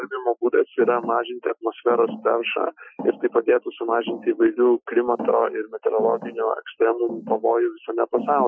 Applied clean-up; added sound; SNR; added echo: classical method Wiener filter.